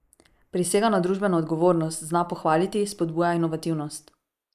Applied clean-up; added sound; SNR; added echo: neural mask model Resemble Enhance denoiser.